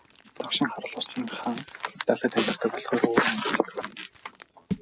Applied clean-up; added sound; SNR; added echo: none; Crumpling, crinkling; 15 dB; none.